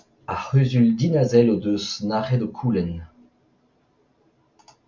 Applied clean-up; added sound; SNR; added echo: none; none; none; none.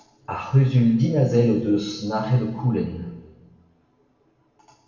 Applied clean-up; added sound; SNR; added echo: none; none; none; reverberation time 1.2 s.